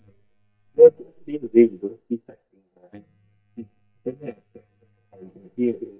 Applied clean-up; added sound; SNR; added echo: neural mask model DeepFilterNet 3.